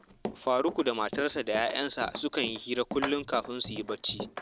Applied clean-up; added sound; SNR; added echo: none; Run; 10 dB; none.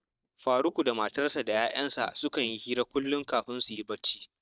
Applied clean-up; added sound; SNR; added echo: neural mask model DeepFilterNet 3.